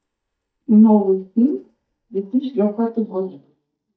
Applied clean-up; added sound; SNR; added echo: neural mask model DeepFilterNet 3.